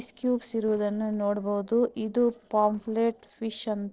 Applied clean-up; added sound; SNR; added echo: neural separator model SepFormer DNS4.